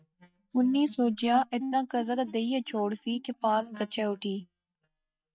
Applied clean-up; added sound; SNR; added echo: neural mask model DeepFilterNet 3.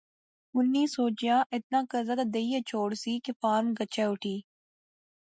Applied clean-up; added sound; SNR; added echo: none; none; none; none.